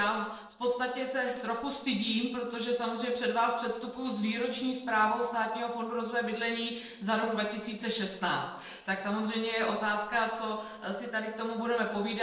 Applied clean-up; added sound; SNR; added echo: neural separator model SepFormer DNS4.